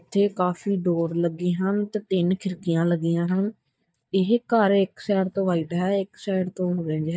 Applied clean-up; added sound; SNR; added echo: neural mask model DeepFilterNet 3.